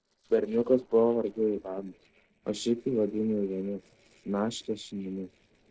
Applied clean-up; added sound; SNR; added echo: neural separator model SepFormer DNS4.